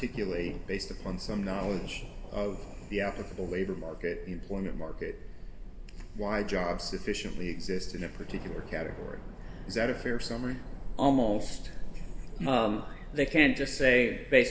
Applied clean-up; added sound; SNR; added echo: none; Thunder / Rain; 19 dB; reverberation time 1.4 s.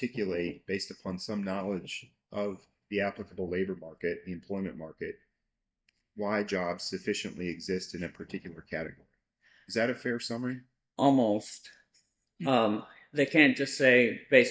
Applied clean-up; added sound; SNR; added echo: neural mask model DeepFilterNet 3.